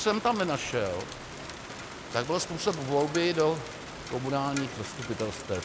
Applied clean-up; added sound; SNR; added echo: none; Rain; 10 dB; none.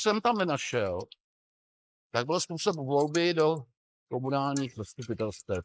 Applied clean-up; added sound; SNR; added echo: neural mask model Resemble Enhance denoiser.